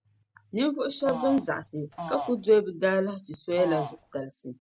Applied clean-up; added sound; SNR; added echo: none; Fart; 9 dB; none.